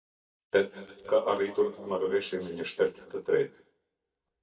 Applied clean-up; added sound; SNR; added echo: neural mask model DeepFilterNet 3.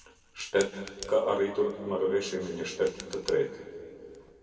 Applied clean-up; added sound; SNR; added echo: none; Tick; 19 dB; reverberation time 2.3 s.